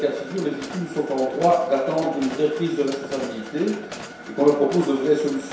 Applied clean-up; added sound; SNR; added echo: none; Mechanisms; 14 dB; reverberation time 0.7 s.